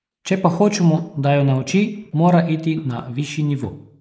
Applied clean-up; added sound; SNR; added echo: neural mask model Resemble Enhance denoiser.